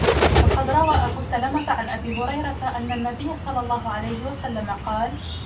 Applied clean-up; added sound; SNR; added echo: none; Bird; -1 dB; reverberation time 0.2 s.